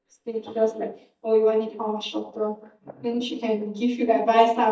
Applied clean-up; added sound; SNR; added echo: neural mask model DeepFilterNet 3.